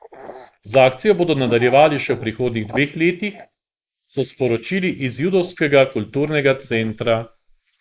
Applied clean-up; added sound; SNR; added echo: neural mask model Resemble Enhance denoiser.